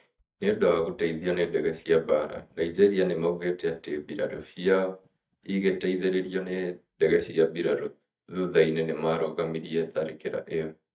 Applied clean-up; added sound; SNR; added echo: neural mask model DeepFilterNet 3.